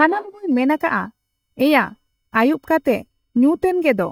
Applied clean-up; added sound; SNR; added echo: neural mask model DeepFilterNet 3.